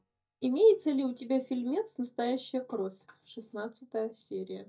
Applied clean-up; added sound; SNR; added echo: neural mask model DeepFilterNet 3.